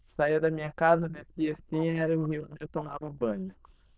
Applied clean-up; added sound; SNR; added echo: neural diffusion model UNIVERSE++.